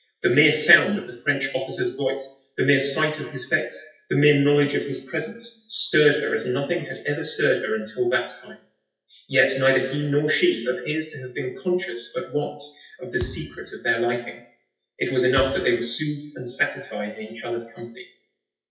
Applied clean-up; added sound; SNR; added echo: classical method WPE with log-MMSE.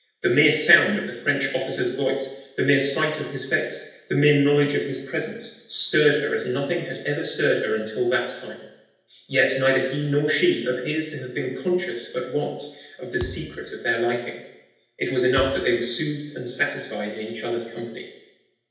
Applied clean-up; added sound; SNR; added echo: none; Thump, thud; 14 dB; reverberation time 0.9 s.